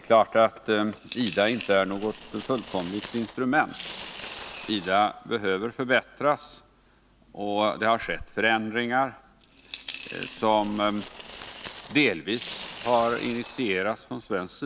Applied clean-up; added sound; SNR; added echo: none; Coin (dropping); 12 dB; none.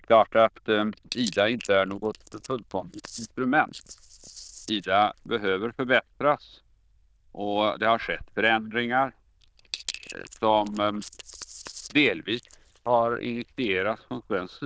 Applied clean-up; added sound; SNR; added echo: neural diffusion model UNIVERSE++.